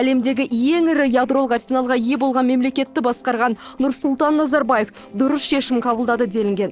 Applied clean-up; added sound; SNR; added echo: neural separator model SepFormer DNS4.